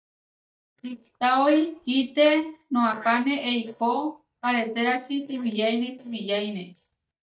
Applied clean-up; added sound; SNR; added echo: neural mask model DeepFilterNet 3.